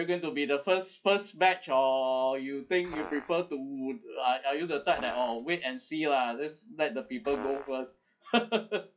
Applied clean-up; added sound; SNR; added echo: classical method log-MMSE.